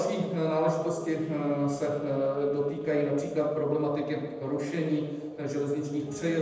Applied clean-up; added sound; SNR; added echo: neural separator model SepFormer DNS4.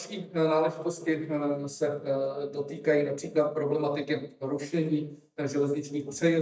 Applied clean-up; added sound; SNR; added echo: neural mask model DeepFilterNet 3.